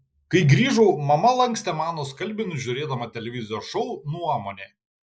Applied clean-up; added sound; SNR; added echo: neural mask model Resemble Enhance denoiser.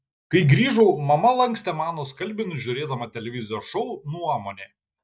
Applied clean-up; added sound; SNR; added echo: neural mask model DeepFilterNet 3.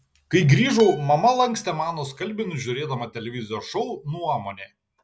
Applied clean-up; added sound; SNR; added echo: none; Acoustic guitar; 20 dB; none.